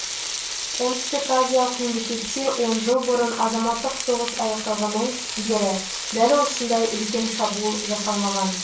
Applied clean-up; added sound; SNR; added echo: none; Frying (food); 6 dB; reverberation time 0.3 s.